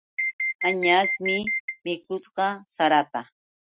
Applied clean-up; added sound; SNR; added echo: neural mask model RNNoise.